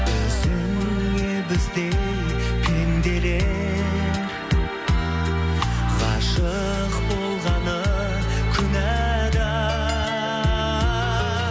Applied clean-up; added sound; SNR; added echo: none; none; none; none.